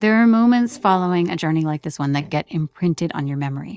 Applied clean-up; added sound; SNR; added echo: neural mask model DeepFilterNet 3.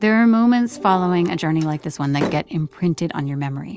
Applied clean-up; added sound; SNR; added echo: none; Slam; 13 dB; none.